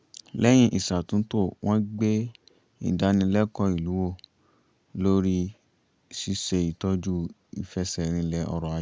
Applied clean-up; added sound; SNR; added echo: none; none; none; none.